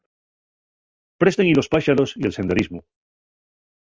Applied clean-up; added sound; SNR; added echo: none; none; none; none.